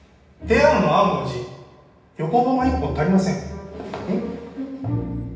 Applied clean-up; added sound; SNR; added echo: none; none; none; reverberation time 0.9 s.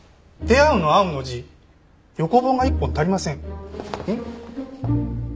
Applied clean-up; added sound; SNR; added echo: none; none; none; none.